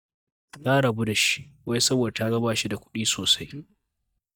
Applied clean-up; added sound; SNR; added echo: neural mask model DeepFilterNet 3.